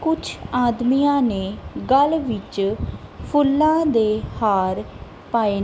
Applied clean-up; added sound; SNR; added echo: none; none; none; none.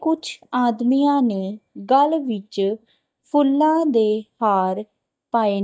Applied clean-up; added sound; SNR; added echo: neural mask model DeepFilterNet 3.